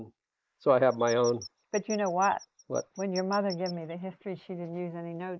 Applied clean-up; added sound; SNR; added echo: neural mask model Resemble Enhance denoiser.